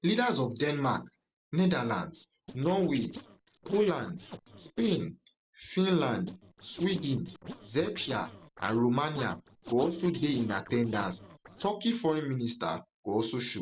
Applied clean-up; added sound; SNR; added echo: neural separator model SepFormer DNS4.